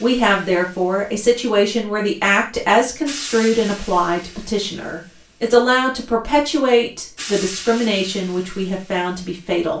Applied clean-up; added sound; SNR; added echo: none; Hi-hat; 19 dB; reverberation time 0.3 s.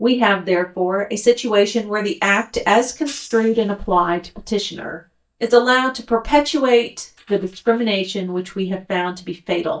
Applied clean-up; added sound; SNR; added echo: neural mask model DeepFilterNet 3.